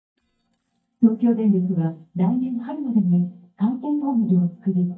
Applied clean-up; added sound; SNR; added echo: neural mask model DeepFilterNet 3.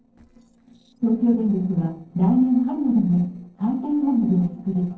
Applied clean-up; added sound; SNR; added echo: neural separator model SepFormer DNS4.